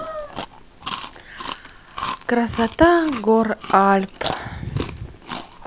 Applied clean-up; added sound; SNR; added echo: none; Chewing, mastication; 12 dB; none.